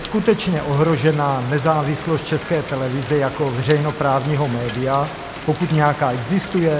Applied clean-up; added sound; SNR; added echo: none; Rain; 13 dB; none.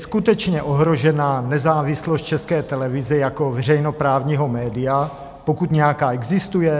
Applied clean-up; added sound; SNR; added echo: none; none; none; none.